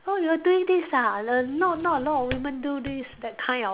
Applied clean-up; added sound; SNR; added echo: none; Drawer open or close; 17 dB; none.